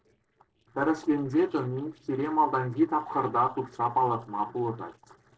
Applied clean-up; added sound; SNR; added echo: neural separator model SepFormer DNS4.